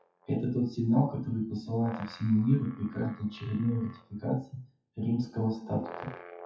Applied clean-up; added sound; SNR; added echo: classical method WPE with log-MMSE.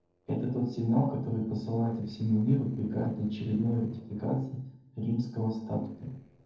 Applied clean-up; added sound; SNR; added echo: neural separator model SepFormer DNS4.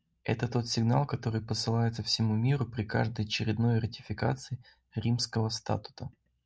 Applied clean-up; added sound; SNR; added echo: none; none; none; none.